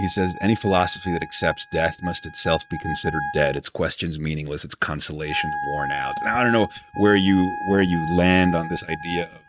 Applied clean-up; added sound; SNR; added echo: neural mask model RNNoise.